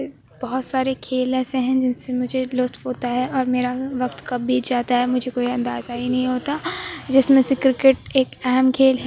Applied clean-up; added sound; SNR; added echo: none; none; none; none.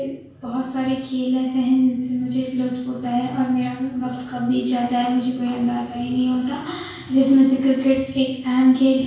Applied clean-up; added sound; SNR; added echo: none; none; none; reverberation time 0.6 s.